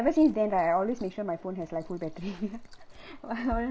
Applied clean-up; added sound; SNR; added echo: none; Crackle + Liquid; 15 dB; none.